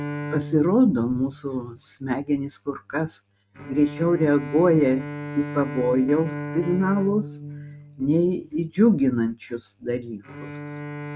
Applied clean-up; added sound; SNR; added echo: neural mask model RNNoise.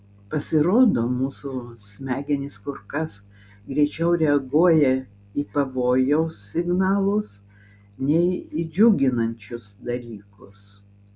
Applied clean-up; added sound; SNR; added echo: none; none; none; none.